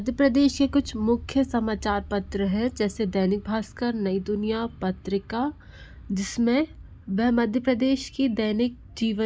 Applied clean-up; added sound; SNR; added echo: none; none; none; none.